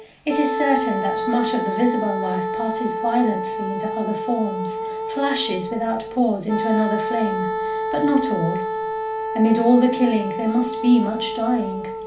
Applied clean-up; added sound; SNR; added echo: none; Wind instrument, woodwind instrument; 4 dB; reverberation time 0.4 s.